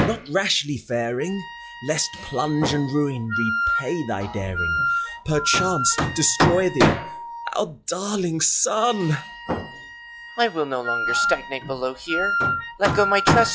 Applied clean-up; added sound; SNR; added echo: classical method log-MMSE.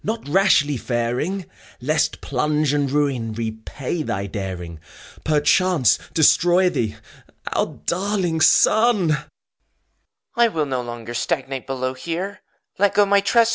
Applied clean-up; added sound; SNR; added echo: none; none; none; none.